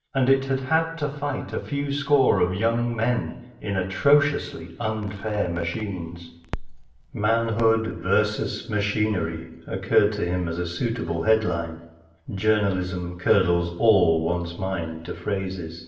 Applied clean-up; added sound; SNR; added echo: none; Crackle; 15 dB; reverberation time 0.7 s.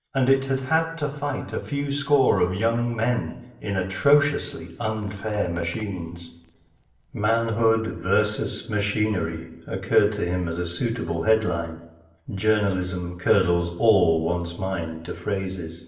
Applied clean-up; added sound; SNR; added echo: neural separator model SepFormer DNS4.